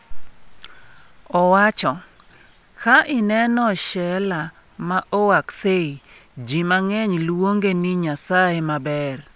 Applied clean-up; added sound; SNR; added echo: none; none; none; none.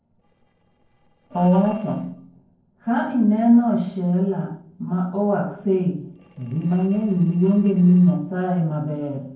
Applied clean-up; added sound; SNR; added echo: neural separator model SepFormer DNS4.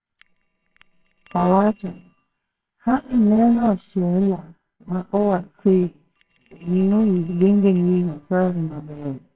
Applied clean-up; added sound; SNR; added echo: neural separator model SepFormer WHAMR!.